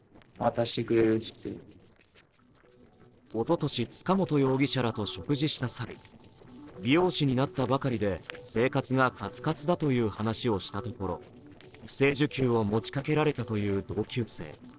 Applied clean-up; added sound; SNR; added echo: neural separator model SepFormer DNS4.